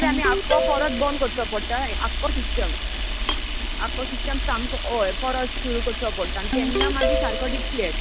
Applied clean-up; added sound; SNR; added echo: none; Camera + Ringtone; -3 dB; none.